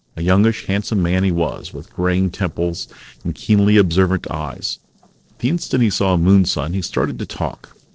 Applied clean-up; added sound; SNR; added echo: neural separator model SepFormer DNS4.